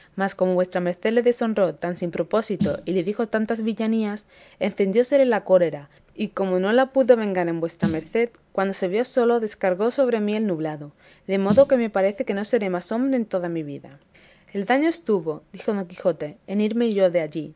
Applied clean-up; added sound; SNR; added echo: none; Snare drum; 11 dB; none.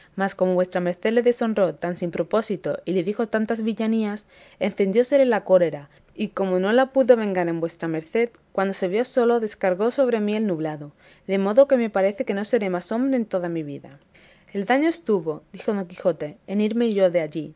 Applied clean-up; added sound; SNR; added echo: none; none; none; none.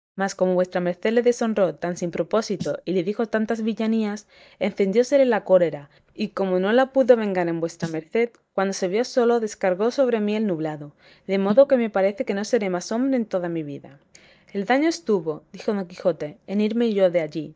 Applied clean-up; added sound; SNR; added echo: neural mask model DeepFilterNet 3.